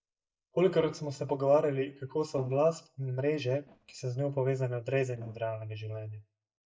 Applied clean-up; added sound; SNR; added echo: neural mask model DeepFilterNet 3.